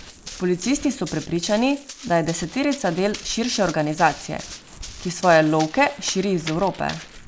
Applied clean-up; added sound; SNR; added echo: none; Run; 15 dB; none.